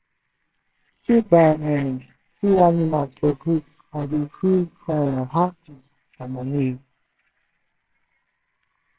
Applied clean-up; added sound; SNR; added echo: neural separator model SepFormer WHAMR!.